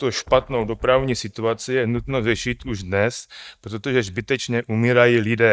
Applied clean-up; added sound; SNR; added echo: neural mask model DeepFilterNet 3.